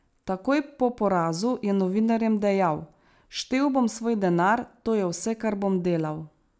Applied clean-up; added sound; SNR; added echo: none; none; none; none.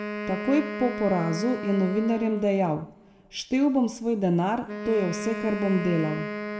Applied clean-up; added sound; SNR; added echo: none; Wind instrument, woodwind instrument; 8 dB; reverberation time 0.9 s.